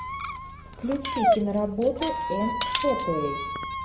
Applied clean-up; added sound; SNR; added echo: none; Cutlery, silverware + Squeak; -1 dB; none.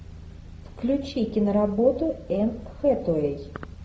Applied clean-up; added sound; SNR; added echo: none; none; none; none.